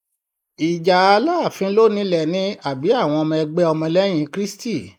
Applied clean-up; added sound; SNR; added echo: neural mask model Resemble Enhance denoiser.